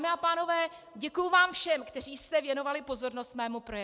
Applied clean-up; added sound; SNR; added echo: none; none; none; none.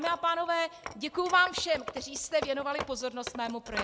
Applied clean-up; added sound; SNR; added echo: none; Wood; 11 dB; none.